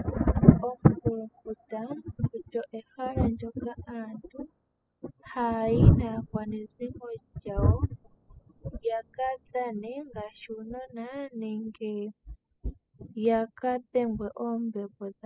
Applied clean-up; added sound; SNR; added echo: classical method spectral subtraction.